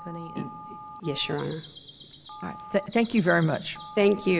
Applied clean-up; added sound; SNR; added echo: none; Telephone + Bird vocalization, bird call, bird song; 16 dB; none.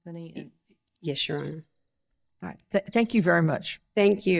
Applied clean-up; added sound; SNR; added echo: neural mask model DeepFilterNet 3.